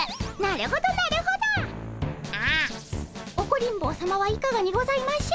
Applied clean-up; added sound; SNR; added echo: none; none; none; none.